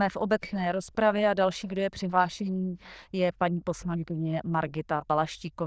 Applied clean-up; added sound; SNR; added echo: neural diffusion model UNIVERSE++.